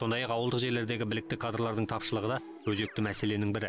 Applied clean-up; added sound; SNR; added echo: none; Keyboard (musical); 17 dB; none.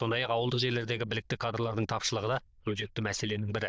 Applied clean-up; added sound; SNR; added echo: neural diffusion model UNIVERSE++.